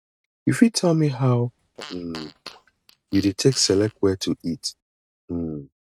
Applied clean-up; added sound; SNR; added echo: neural mask model RNNoise.